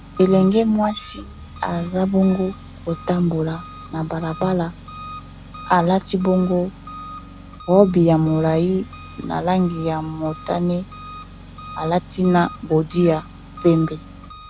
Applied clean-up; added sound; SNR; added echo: none; Engine; 16 dB; none.